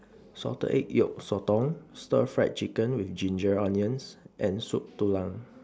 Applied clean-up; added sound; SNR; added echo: none; none; none; none.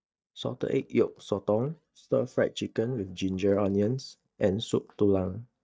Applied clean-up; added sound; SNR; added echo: neural mask model DeepFilterNet 3.